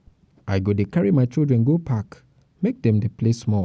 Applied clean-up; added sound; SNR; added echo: none; none; none; none.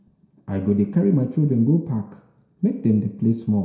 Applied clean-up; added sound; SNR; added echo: none; none; none; reverberation time 0.6 s.